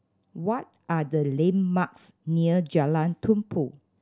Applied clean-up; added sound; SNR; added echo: none; none; none; none.